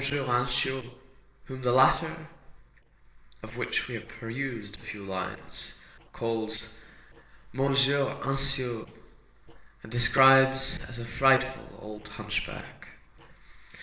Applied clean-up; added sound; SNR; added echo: neural separator model SepFormer DNS4.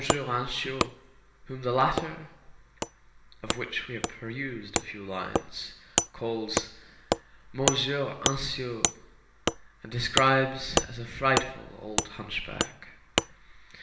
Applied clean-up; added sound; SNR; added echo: none; Wood; 1 dB; reverberation time 0.9 s.